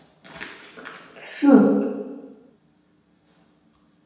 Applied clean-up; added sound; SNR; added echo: none; none; none; reverberation time 1.1 s.